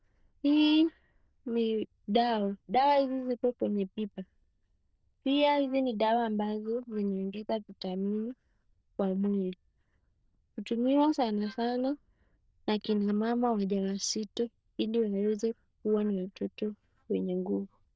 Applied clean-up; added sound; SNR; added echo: neural diffusion model UNIVERSE++.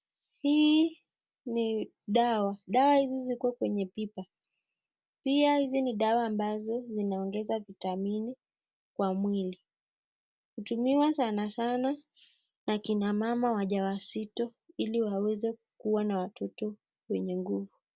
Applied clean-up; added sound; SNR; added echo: none; none; none; none.